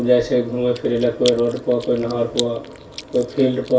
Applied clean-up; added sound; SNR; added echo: none; Chewing, mastication; 16 dB; reverberation time 0.2 s.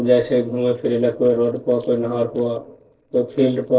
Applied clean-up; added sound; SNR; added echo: neural separator model SepFormer DNS4.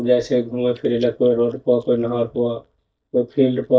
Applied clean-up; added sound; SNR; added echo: neural mask model DeepFilterNet 3.